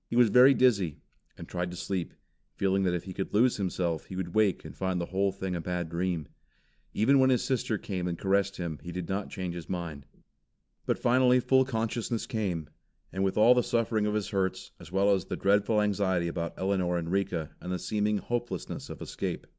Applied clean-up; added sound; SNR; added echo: none; none; none; none.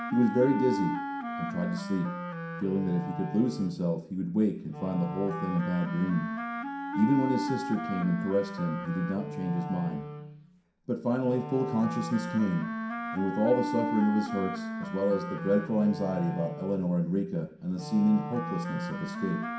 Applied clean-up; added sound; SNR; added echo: none; Wind instrument, woodwind instrument; 7 dB; reverberation time 0.5 s.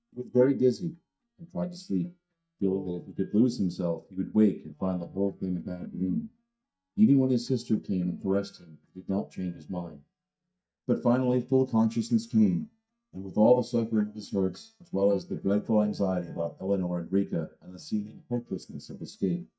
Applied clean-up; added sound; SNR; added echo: neural mask model DeepFilterNet 3.